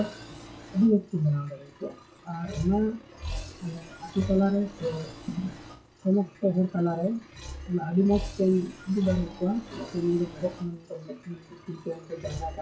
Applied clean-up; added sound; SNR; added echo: classical method WPE with log-MMSE.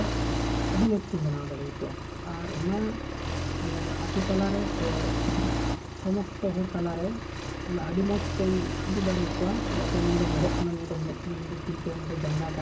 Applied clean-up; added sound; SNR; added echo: none; Accelerating, revving, vroom; 0 dB; reverberation time 0.3 s.